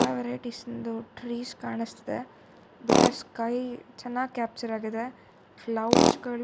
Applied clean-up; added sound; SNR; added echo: none; Tools; -3 dB; none.